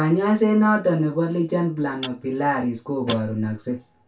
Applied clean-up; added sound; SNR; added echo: none; Tap / Glass; 19 dB; reverberation time 0.2 s.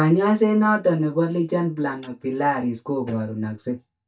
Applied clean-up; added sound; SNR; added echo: neural mask model DeepFilterNet 3.